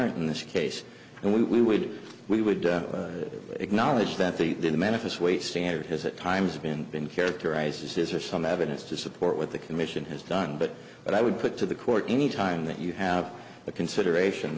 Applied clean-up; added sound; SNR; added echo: none; none; none; none.